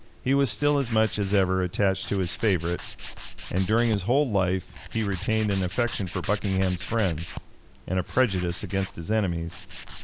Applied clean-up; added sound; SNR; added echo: none; Tools; 11 dB; none.